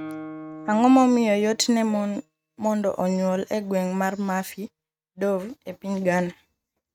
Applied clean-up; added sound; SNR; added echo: neural mask model RNNoise.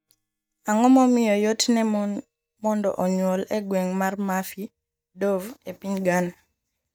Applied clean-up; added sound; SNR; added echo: neural mask model DeepFilterNet 3.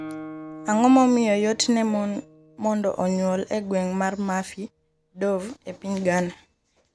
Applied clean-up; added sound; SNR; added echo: none; Guitar; 20 dB; none.